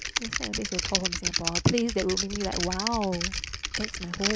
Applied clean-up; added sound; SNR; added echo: none; Typing; 1 dB; none.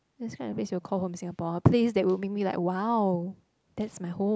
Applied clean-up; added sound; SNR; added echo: none; none; none; none.